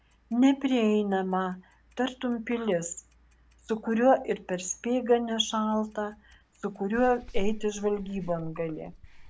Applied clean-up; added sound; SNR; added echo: none; Clock; 11 dB; none.